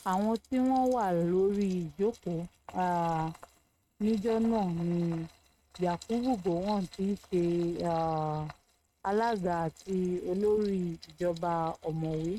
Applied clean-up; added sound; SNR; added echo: neural mask model RNNoise.